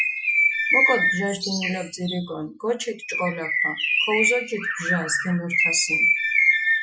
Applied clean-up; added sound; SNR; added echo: classical method Wiener filter.